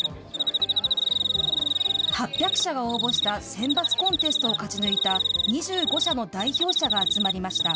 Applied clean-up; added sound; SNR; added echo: none; Cricket; -4 dB; none.